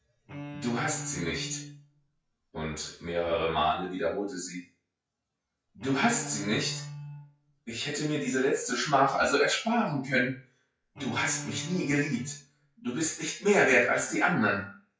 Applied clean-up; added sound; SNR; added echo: classical method WPE with log-MMSE.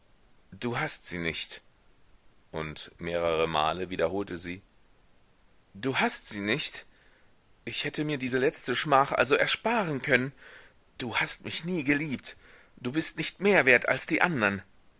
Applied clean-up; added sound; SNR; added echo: none; none; none; none.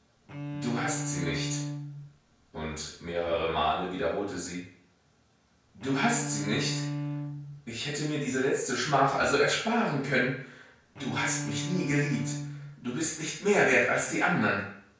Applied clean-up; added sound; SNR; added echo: none; Bowed string instrument; 7 dB; reverberation time 0.5 s.